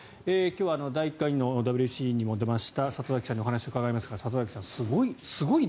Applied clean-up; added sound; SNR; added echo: none; none; none; none.